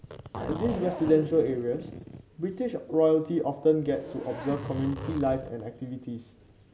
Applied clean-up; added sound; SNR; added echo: none; Zipper (clothing); 12 dB; none.